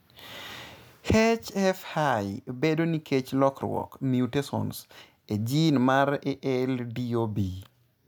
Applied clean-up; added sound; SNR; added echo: none; none; none; none.